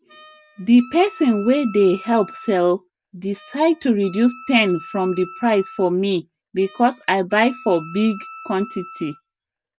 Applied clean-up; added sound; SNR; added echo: none; Wind instrument, woodwind instrument; 20 dB; none.